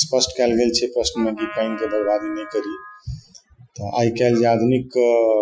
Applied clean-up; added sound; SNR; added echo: classical method Wiener filter.